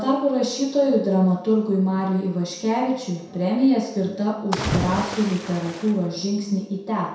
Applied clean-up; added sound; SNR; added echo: none; Splash, splatter; 7 dB; reverberation time 0.7 s.